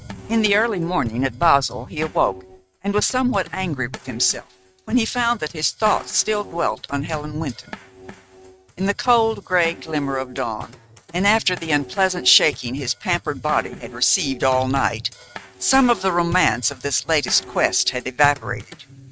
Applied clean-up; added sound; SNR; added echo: neural mask model RNNoise.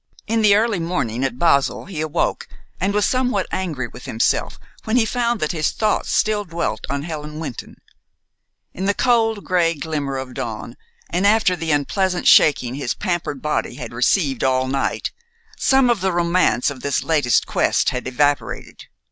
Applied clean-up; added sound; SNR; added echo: none; none; none; none.